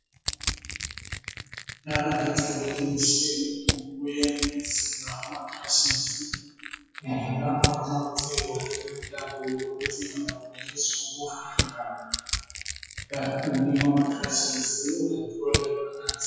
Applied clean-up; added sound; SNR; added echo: classical method WPE with log-MMSE.